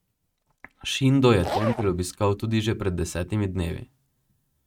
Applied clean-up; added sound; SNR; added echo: neural mask model RNNoise.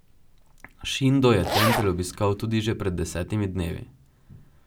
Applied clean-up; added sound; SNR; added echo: none; Zipper (clothing); 2 dB; none.